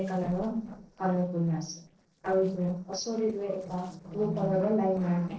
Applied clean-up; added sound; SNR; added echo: neural separator model SepFormer DNS4.